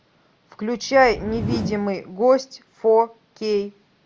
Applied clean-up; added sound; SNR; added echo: none; Whoosh, swoosh, swish; 11 dB; none.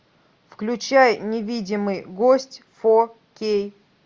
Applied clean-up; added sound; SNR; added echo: none; none; none; none.